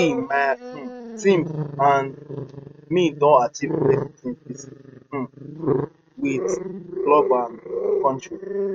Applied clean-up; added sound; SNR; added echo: neural mask model RNNoise.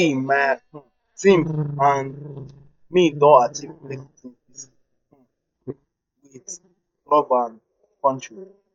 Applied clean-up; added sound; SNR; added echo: neural mask model DeepFilterNet 3.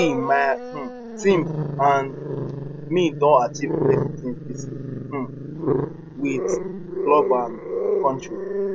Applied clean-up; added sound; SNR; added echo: none; Growling; 3 dB; none.